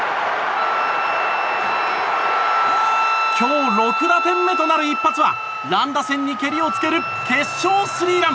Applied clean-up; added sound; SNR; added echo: none; Wind instrument, woodwind instrument; 4 dB; none.